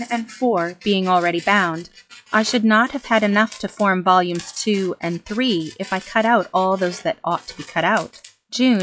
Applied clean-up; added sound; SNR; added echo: classical method log-MMSE.